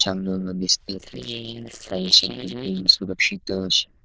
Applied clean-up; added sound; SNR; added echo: neural diffusion model UNIVERSE++.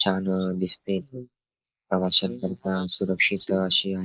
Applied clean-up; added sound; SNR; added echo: neural mask model Resemble Enhance denoiser.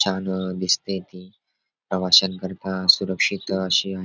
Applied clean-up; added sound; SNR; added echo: none; none; none; none.